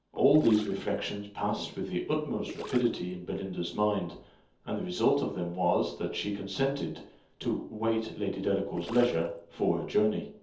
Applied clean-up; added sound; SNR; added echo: neural separator model SepFormer DNS4.